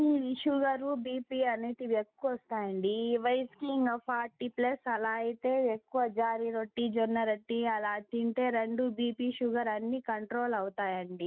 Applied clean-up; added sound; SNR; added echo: none; none; none; none.